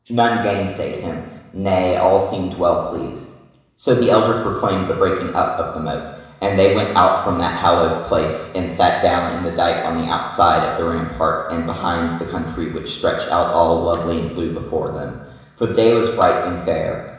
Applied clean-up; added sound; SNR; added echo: none; none; none; reverberation time 1.0 s.